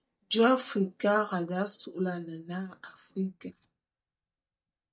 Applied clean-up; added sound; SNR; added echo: neural mask model DeepFilterNet 3.